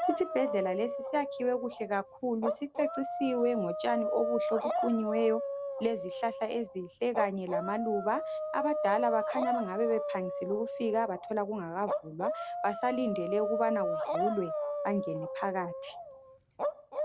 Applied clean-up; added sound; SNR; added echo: none; Dog; 2 dB; none.